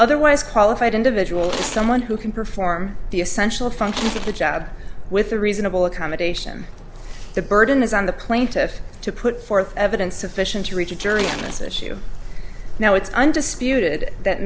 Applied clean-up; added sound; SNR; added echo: none; Tools; 12 dB; none.